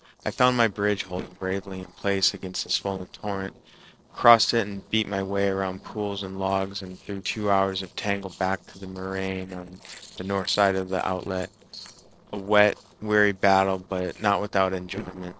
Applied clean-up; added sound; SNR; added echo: neural separator model SepFormer DNS4.